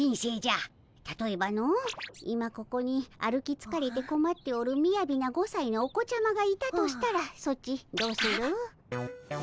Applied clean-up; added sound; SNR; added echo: none; none; none; none.